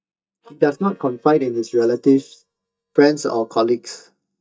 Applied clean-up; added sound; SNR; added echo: neural mask model DeepFilterNet 3.